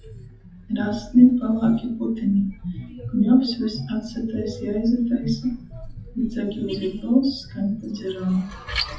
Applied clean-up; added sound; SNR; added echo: classical method WPE with log-MMSE.